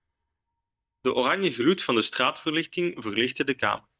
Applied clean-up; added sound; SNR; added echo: neural mask model DeepFilterNet 3.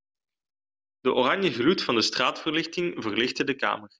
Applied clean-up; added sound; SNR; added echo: none; none; none; none.